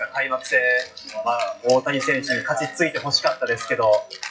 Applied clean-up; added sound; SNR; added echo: classical method WPE with log-MMSE.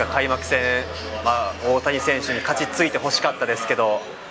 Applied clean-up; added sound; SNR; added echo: none; none; none; none.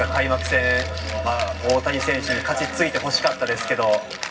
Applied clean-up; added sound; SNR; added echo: none; Rattle (instrument); 13 dB; reverberation time 0.4 s.